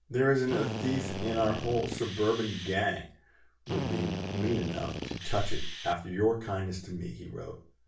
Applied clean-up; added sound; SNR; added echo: none; Drill; 7 dB; reverberation time 0.3 s.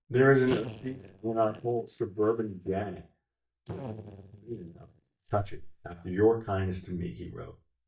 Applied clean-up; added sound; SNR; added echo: neural mask model DeepFilterNet 3.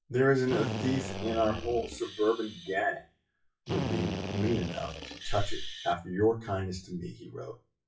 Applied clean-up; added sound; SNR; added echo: classical method WPE with log-MMSE.